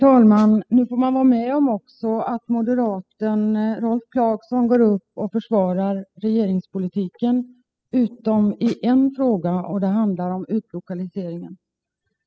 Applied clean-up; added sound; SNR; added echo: classical method spectral subtraction.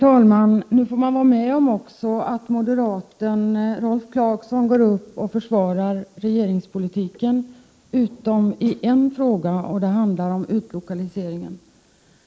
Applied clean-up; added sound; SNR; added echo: neural mask model Resemble Enhance denoiser.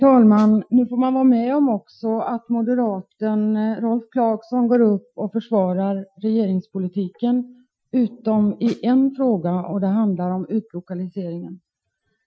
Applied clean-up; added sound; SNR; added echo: classical method Wiener filter.